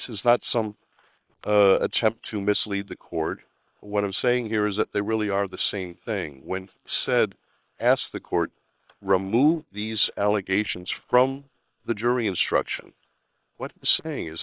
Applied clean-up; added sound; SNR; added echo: neural separator model SepFormer WHAM!.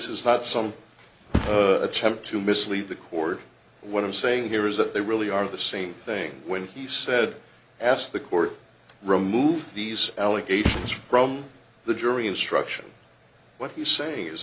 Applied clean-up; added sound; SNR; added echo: none; Thump, thud; 12 dB; none.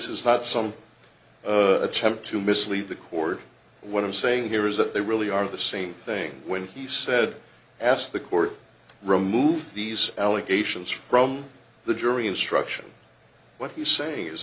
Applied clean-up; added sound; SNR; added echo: none; none; none; none.